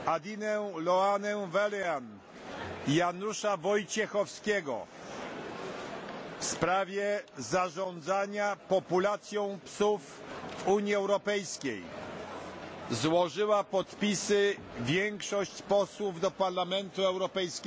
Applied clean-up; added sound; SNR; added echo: none; none; none; none.